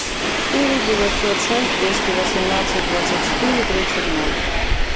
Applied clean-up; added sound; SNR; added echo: none; Subway, metro, underground; -4 dB; none.